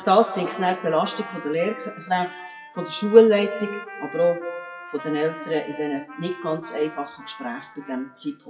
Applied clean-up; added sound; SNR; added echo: classical method WPE with log-MMSE.